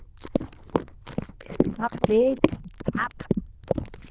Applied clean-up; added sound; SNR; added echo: neural diffusion model UNIVERSE++.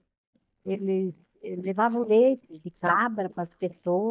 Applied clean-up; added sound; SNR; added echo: neural mask model DeepFilterNet 3.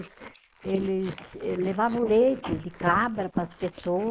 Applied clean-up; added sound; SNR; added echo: neural mask model Resemble Enhance denoiser.